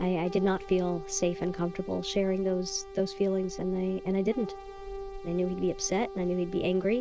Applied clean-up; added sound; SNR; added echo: none; Brass instrument; 13 dB; none.